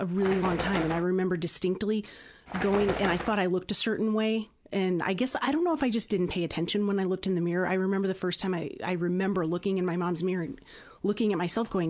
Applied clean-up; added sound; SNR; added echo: none; Bird; 5 dB; none.